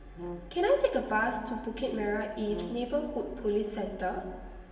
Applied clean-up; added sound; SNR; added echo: none; Brass instrument; 13 dB; reverberation time 1.1 s.